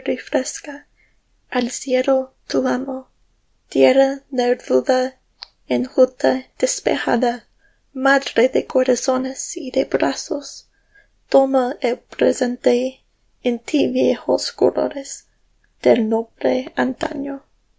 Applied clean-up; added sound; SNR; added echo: none; none; none; none.